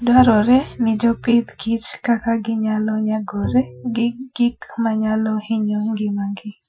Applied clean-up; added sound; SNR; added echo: classical method Wiener filter.